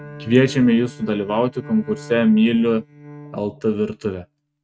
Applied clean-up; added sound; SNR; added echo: neural mask model RNNoise.